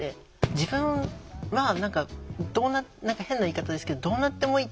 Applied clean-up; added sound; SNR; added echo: none; Fireworks; 10 dB; none.